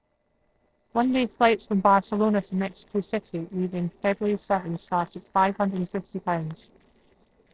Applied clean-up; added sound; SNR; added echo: neural separator model SepFormer DNS4.